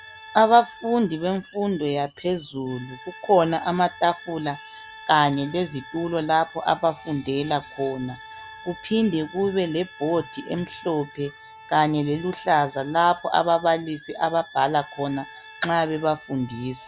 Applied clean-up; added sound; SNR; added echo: none; Organ + Wind instrument, woodwind instrument; 20 dB; none.